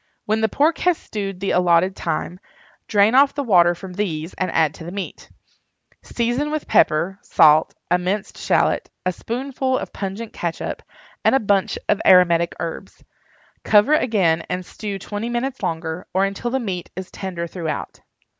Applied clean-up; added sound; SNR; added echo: none; none; none; none.